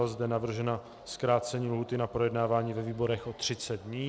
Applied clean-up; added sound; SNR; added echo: none; none; none; none.